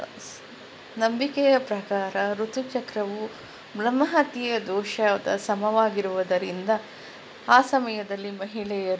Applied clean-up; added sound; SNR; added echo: none; none; none; none.